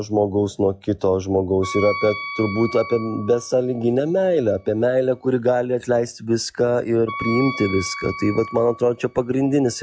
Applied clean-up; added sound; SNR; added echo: classical method log-MMSE.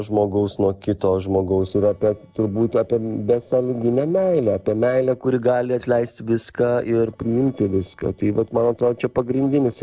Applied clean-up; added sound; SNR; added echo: neural separator model SepFormer DNS4.